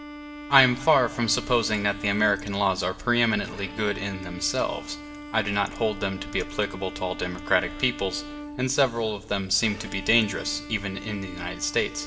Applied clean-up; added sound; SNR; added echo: none; Bowed string instrument; 13 dB; reverberation time 1.9 s.